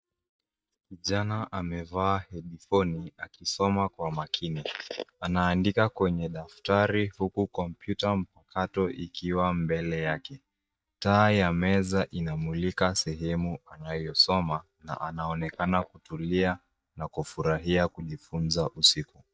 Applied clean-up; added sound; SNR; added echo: neural mask model DeepFilterNet 3.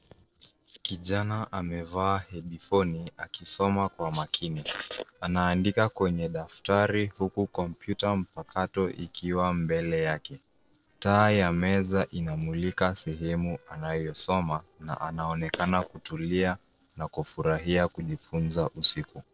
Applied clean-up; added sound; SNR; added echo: neural separator model SepFormer DNS4.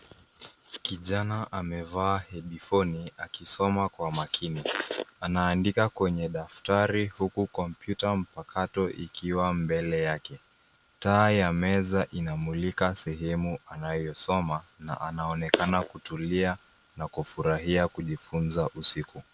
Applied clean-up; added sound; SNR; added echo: none; none; none; none.